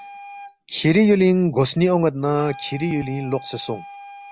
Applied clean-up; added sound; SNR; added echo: none; Wind instrument, woodwind instrument; 20 dB; none.